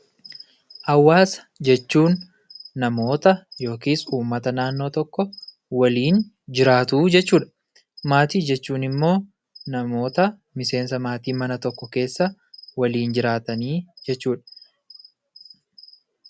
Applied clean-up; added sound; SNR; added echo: none; none; none; none.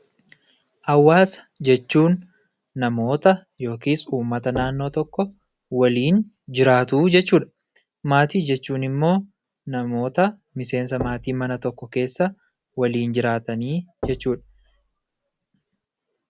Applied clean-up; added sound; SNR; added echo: none; Knock; 16 dB; none.